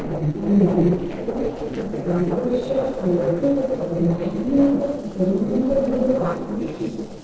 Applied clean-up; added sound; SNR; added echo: neural separator model SepFormer DNS4.